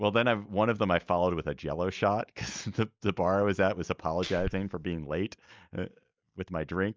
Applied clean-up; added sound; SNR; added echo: neural mask model DeepFilterNet 3.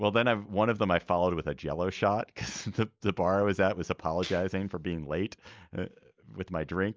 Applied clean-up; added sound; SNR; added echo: none; none; none; none.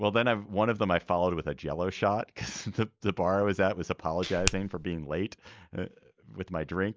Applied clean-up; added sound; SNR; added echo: none; Finger snapping; 4 dB; none.